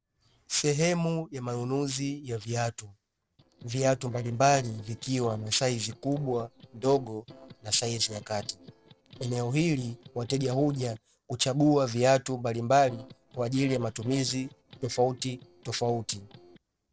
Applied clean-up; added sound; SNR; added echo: neural separator model SepFormer DNS4.